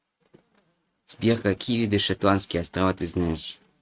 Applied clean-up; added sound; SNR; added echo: neural mask model RNNoise.